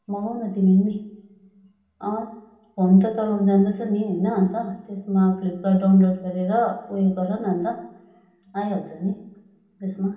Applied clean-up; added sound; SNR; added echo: none; none; none; reverberation time 0.8 s.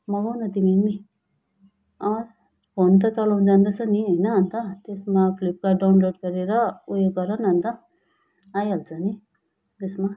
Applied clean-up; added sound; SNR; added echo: none; none; none; none.